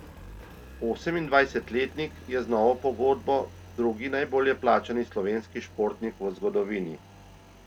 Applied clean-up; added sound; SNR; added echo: none; Engine; 19 dB; none.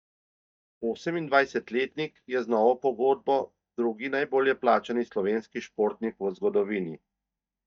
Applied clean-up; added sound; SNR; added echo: neural mask model DeepFilterNet 3.